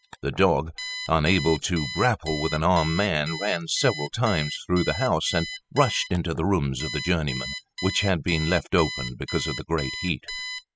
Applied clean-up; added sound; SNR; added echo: classical method spectral subtraction.